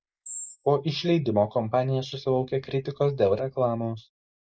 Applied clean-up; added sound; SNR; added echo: neural mask model Resemble Enhance denoiser.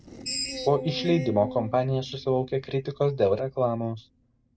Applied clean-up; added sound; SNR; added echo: none; Screech; 11 dB; none.